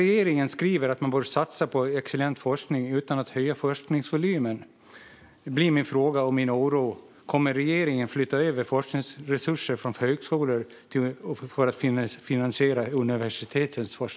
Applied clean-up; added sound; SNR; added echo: neural mask model Resemble Enhance denoiser.